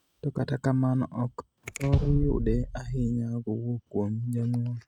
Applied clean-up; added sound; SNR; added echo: neural mask model RNNoise.